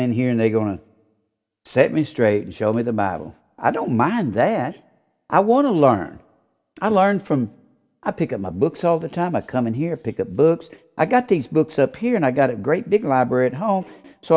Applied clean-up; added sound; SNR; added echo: none; none; none; none.